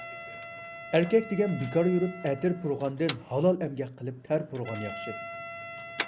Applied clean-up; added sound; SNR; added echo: none; Motor vehicle (road) + Wind instrument, woodwind instrument; 10 dB; none.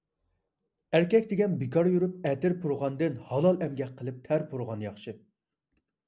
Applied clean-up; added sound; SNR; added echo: none; none; none; none.